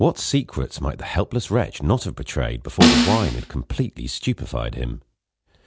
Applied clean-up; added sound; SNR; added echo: none; Snare drum; -4 dB; none.